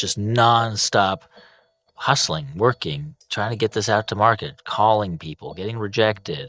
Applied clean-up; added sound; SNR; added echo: neural mask model DeepFilterNet 3.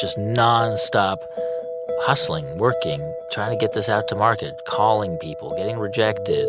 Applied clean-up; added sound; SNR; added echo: none; none; none; none.